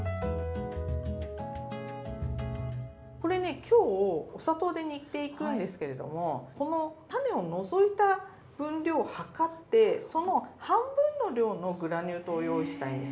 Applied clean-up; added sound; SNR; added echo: none; none; none; none.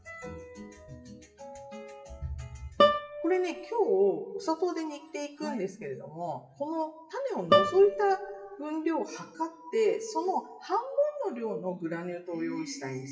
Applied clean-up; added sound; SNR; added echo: classical method WPE with log-MMSE.